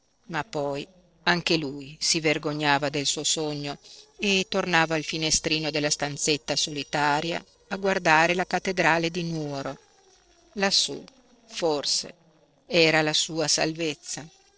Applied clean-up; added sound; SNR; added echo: neural separator model SepFormer DNS4.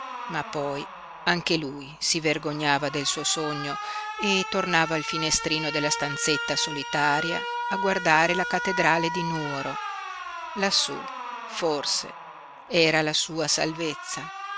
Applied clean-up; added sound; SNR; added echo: none; Alarm; 7 dB; none.